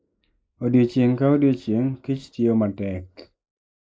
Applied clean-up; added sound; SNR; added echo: neural mask model Resemble Enhance denoiser.